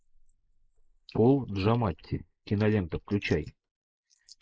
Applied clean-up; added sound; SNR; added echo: neural mask model Resemble Enhance denoiser.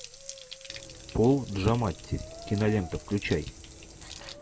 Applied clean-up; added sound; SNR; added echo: none; Bathtub (filling or washing) + Brass instrument; 15 dB; none.